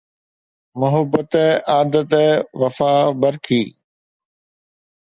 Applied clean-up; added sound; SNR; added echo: none; none; none; none.